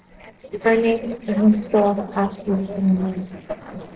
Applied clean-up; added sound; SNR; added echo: neural separator model SepFormer DNS4.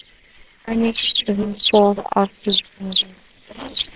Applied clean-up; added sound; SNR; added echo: neural separator model SepFormer WHAMR!.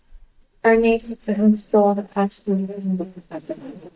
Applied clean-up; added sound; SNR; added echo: neural mask model DeepFilterNet 3.